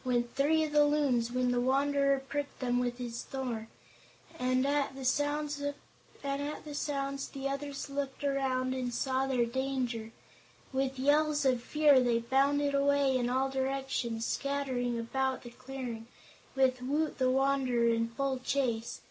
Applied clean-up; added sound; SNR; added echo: none; none; none; none.